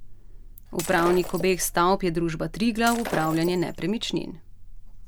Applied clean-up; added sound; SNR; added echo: none; Shatter; 12 dB; none.